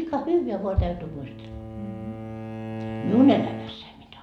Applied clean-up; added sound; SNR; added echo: none; Bowed string instrument; 10 dB; none.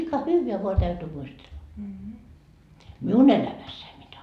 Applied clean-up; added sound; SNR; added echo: none; none; none; none.